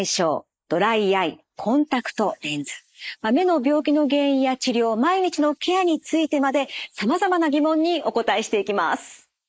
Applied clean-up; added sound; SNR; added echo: neural mask model Resemble Enhance denoiser.